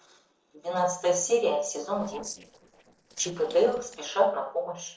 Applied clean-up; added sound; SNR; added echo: neural separator model SepFormer DNS4.